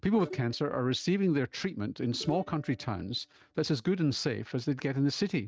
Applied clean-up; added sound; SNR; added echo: neural mask model RNNoise.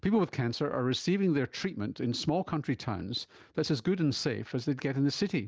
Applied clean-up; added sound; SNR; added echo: none; none; none; none.